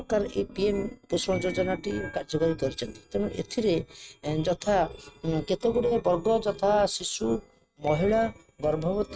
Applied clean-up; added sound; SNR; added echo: neural mask model RNNoise.